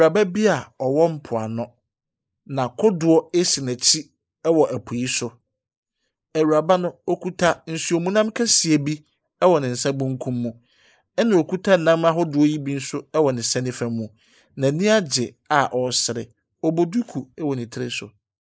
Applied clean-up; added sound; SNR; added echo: neural mask model Resemble Enhance denoiser.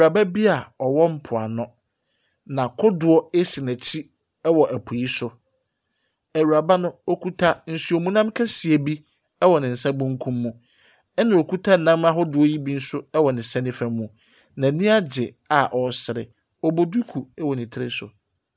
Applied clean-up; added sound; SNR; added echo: none; none; none; none.